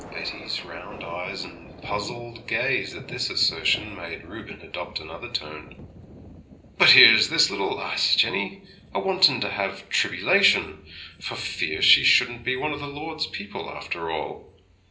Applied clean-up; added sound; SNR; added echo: none; Thunder; 19 dB; reverberation time 0.5 s.